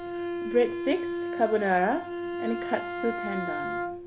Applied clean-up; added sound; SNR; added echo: none; Bowed string instrument; 4 dB; none.